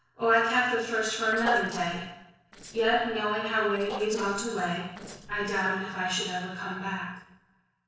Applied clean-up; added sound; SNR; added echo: neural separator model SepFormer DNS4.